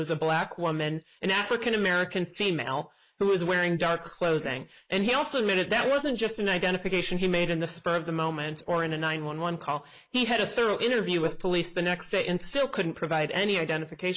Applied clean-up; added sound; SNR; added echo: neural mask model Resemble Enhance denoiser.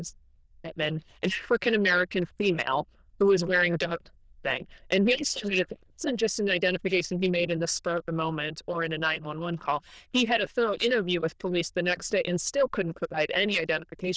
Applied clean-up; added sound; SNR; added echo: neural diffusion model UNIVERSE++.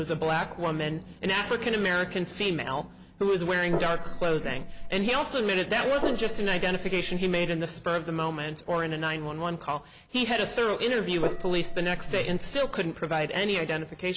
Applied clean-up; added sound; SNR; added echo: none; Gong; 3 dB; none.